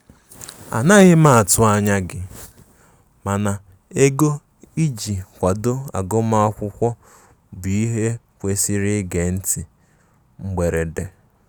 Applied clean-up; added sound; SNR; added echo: none; none; none; none.